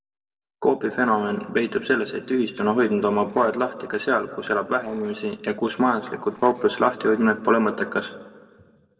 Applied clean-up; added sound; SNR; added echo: neural separator model SepFormer DNS4.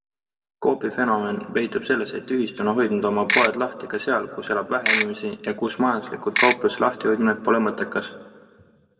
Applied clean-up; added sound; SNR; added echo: none; Ratchet, pawl / Percussion; -1 dB; reverberation time 1.0 s.